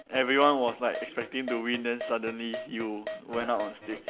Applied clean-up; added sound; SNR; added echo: none; Keyboard (musical); 11 dB; none.